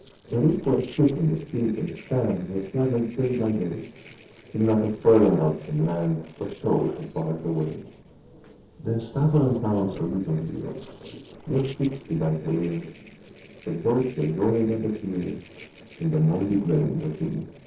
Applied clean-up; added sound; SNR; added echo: neural separator model SepFormer DNS4.